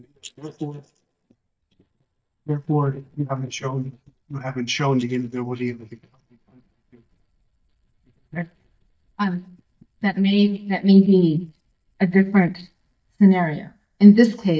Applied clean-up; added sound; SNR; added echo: neural mask model DeepFilterNet 3.